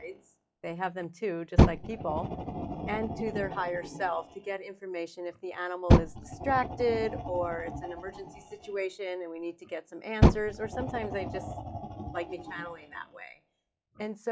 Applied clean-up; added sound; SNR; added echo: classical method log-MMSE.